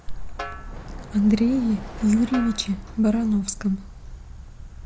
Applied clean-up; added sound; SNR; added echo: none; Car passing by + Snare drum; 17 dB; none.